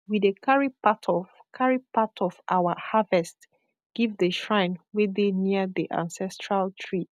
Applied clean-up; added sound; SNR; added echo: none; none; none; none.